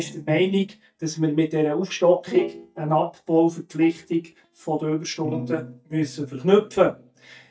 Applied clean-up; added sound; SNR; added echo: neural mask model DeepFilterNet 3.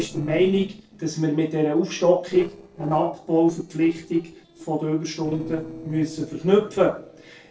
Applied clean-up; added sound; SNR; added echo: neural separator model SepFormer DNS4.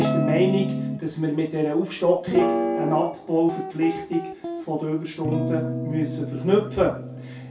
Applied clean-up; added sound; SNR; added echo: none; Guitar; 4 dB; reverberation time 0.3 s.